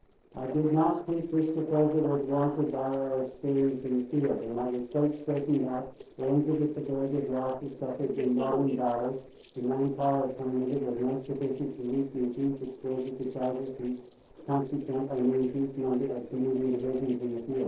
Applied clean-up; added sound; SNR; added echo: neural separator model SepFormer DNS4.